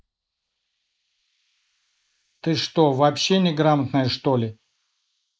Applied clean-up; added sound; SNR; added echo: neural mask model Resemble Enhance denoiser.